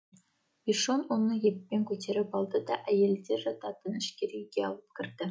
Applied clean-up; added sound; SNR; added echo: none; none; none; none.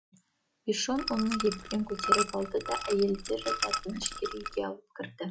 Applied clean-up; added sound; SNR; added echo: none; Liquid; 2 dB; none.